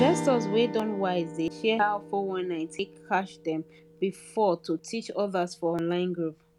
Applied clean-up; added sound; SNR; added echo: none; Strum; 10 dB; none.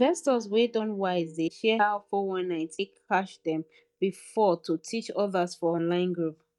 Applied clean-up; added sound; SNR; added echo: neural mask model DeepFilterNet 3.